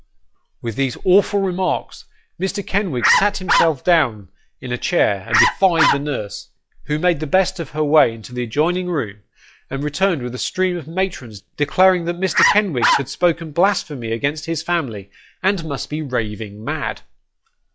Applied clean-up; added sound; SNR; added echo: classical method log-MMSE.